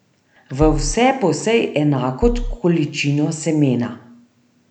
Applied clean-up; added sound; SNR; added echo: none; Bass drum; 3 dB; none.